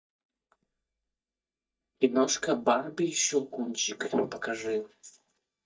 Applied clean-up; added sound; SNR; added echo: neural mask model DeepFilterNet 3.